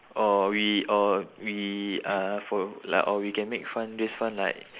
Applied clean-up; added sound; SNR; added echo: neural mask model Resemble Enhance denoiser.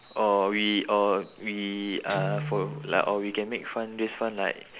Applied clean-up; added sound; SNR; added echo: none; Guitar; 13 dB; none.